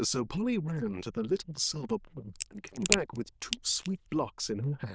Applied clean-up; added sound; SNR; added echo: neural diffusion model UNIVERSE++.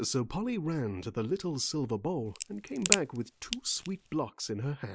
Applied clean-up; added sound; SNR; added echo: none; Crack; 1 dB; none.